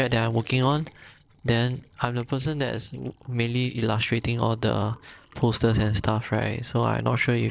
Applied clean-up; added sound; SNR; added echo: neural separator model SepFormer DNS4.